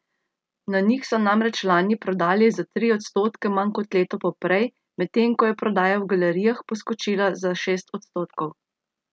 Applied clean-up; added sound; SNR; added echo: none; none; none; none.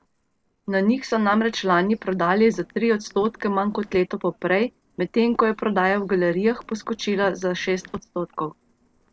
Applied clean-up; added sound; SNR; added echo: neural separator model SepFormer DNS4.